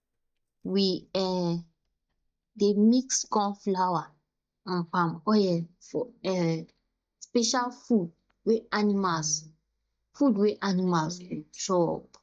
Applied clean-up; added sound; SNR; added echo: neural mask model DeepFilterNet 3.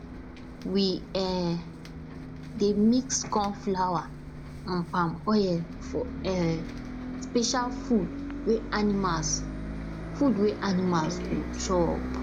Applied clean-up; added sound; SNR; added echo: none; Bus; 8 dB; none.